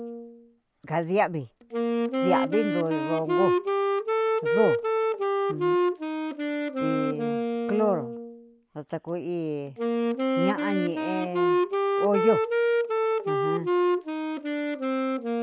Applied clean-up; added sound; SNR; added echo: none; Wind instrument, woodwind instrument; -4 dB; none.